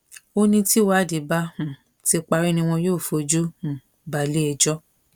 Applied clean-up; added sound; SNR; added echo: none; none; none; none.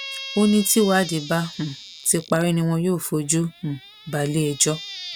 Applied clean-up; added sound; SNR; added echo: none; Squeak; 15 dB; none.